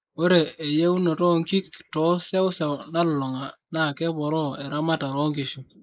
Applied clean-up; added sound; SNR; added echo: neural mask model Resemble Enhance denoiser.